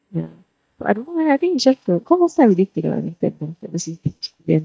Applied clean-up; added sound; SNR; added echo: neural mask model DeepFilterNet 3.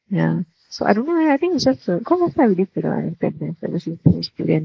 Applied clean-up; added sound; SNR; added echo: neural mask model Resemble Enhance denoiser.